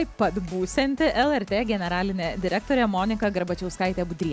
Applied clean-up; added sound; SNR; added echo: none; none; none; none.